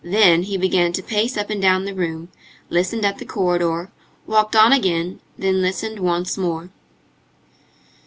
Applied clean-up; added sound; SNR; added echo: none; none; none; none.